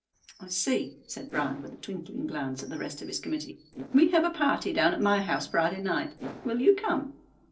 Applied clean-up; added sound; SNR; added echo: neural separator model SepFormer DNS4.